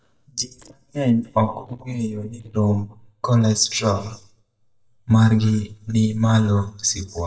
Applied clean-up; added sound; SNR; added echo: neural mask model DeepFilterNet 3.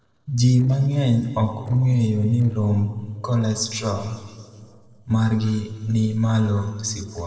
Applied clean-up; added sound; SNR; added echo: neural separator model SepFormer DNS4.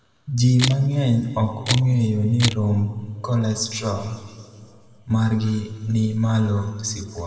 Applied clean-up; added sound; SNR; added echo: none; Camera; 9 dB; reverberation time 2.1 s.